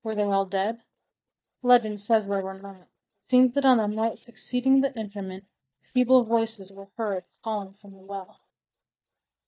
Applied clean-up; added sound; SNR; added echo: neural mask model DeepFilterNet 3.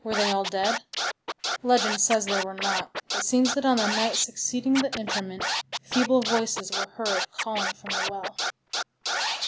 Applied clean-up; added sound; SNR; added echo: none; Scratching (performance technique); 3 dB; none.